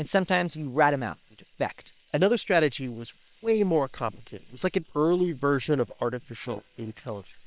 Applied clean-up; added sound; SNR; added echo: neural separator model SepFormer WHAM!.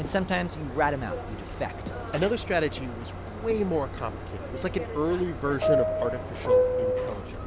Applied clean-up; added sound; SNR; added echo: none; Subway, metro, underground; 0 dB; none.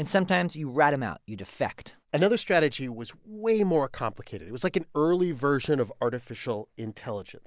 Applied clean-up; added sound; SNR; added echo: none; none; none; none.